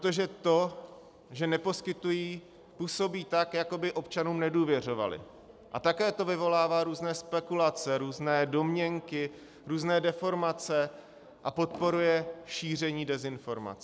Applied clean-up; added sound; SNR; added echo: none; none; none; none.